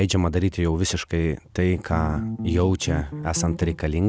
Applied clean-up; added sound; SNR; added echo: none; Bass guitar; 7 dB; none.